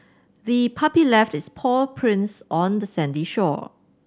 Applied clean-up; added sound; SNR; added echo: none; none; none; none.